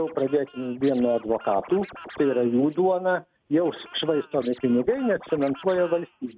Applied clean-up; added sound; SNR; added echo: neural mask model RNNoise.